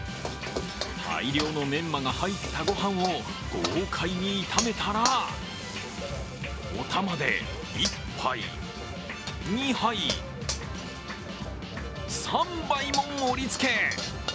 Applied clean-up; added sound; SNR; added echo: none; none; none; none.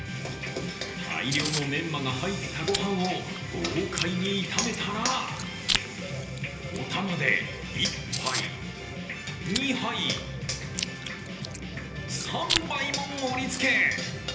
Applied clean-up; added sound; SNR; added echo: none; Chewing, mastication; 8 dB; reverberation time 1.4 s.